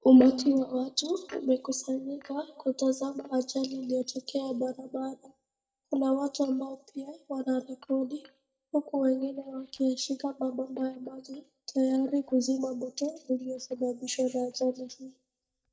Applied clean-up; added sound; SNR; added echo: neural mask model DeepFilterNet 3.